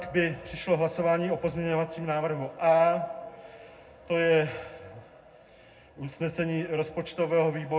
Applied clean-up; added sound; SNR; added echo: none; none; none; reverberation time 0.3 s.